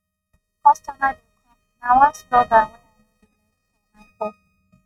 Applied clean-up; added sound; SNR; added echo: neural mask model RNNoise.